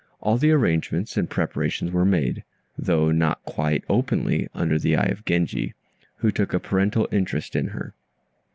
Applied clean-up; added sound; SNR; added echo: none; none; none; none.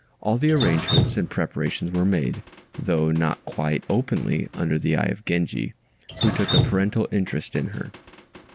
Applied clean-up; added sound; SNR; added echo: none; Drip; 6 dB; none.